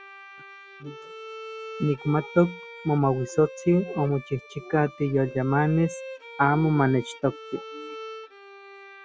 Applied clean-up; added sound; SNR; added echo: none; Bowed string instrument; 15 dB; none.